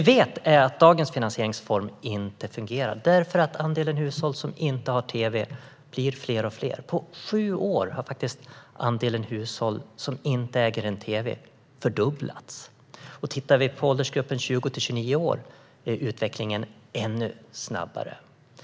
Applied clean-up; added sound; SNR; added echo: none; none; none; none.